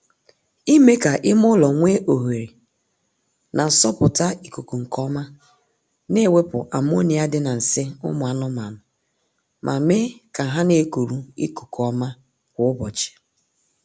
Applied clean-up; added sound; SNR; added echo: none; none; none; none.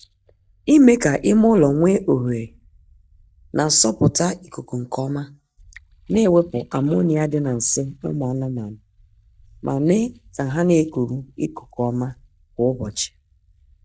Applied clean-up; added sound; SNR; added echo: neural mask model DeepFilterNet 3.